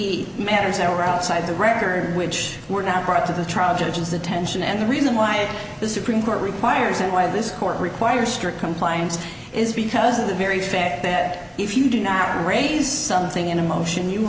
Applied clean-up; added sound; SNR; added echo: none; Hammer; 15 dB; none.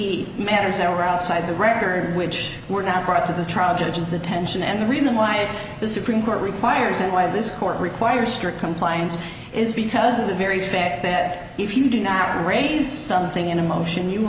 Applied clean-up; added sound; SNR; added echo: none; none; none; none.